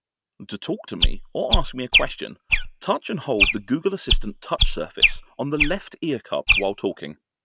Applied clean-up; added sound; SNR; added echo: none; Chirp, tweet; -5 dB; none.